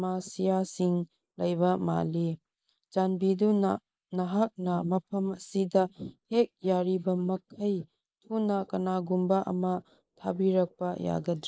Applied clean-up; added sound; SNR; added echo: neural mask model Resemble Enhance denoiser.